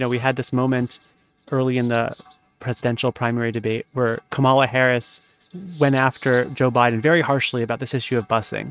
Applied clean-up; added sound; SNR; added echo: neural mask model RNNoise.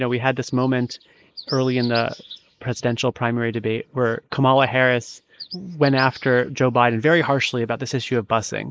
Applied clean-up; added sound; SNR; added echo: neural mask model Resemble Enhance denoiser.